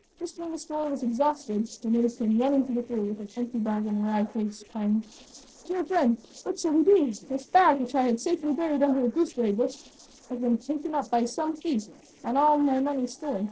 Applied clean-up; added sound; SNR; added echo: neural separator model SepFormer DNS4.